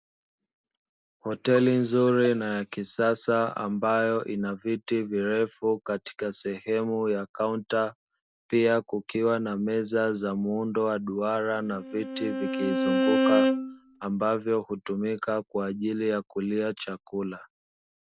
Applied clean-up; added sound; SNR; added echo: none; Bowed string instrument; 0 dB; none.